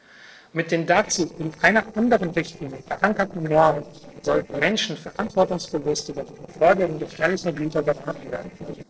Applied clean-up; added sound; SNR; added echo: neural separator model SepFormer DNS4.